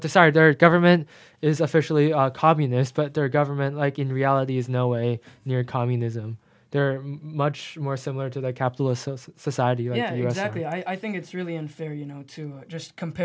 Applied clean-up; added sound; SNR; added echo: none; none; none; none.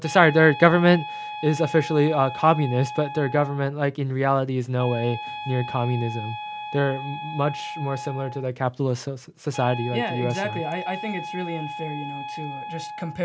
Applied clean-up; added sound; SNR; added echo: none; Wind instrument, woodwind instrument; 11 dB; none.